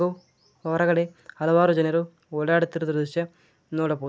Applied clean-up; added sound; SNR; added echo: none; none; none; none.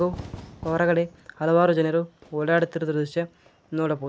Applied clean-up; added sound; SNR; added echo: none; Fire / Fireworks; 20 dB; none.